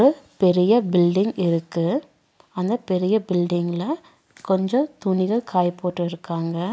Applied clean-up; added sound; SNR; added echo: none; none; none; none.